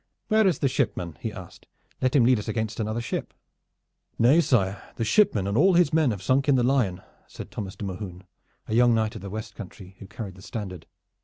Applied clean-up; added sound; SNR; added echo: none; none; none; none.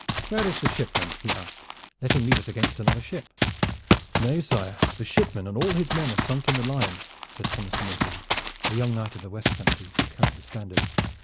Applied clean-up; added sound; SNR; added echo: none; Run; -3 dB; none.